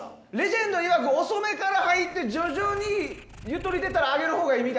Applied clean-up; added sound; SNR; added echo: none; Meow / Purr; 15 dB; none.